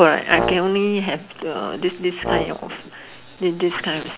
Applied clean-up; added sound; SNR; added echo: none; Brass instrument; 9 dB; none.